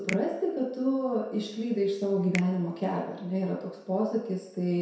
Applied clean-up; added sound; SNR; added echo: none; Finger snapping; 18 dB; reverberation time 0.7 s.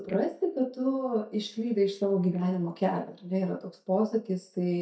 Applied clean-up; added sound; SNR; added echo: neural mask model DeepFilterNet 3.